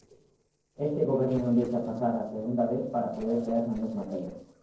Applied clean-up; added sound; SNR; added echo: neural separator model SepFormer DNS4.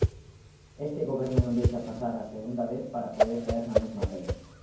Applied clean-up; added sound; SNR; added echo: none; Whoosh, swoosh, swish; -2 dB; reverberation time 0.9 s.